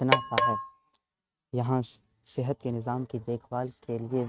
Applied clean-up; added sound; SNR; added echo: neural mask model RNNoise.